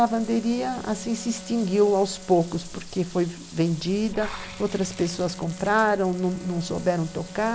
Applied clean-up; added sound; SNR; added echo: none; Bathtub (filling or washing) / Water + Bowed string instrument; 15 dB; none.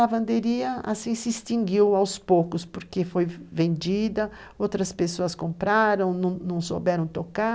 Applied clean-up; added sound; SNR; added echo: none; none; none; none.